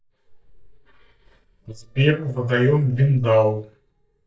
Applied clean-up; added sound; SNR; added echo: neural mask model DeepFilterNet 3.